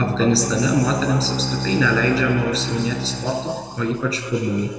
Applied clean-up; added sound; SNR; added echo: none; Bowed string instrument; 6 dB; reverberation time 2.2 s.